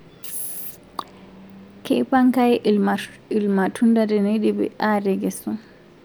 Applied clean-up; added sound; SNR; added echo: none; none; none; none.